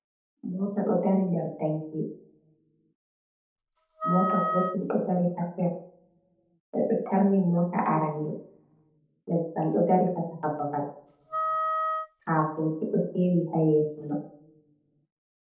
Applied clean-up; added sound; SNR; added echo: none; Wind instrument, woodwind instrument; 3 dB; reverberation time 0.6 s.